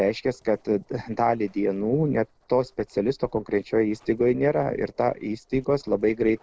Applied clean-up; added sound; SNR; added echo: neural separator model SepFormer DNS4.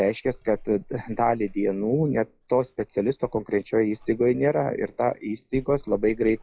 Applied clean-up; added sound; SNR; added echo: classical method log-MMSE.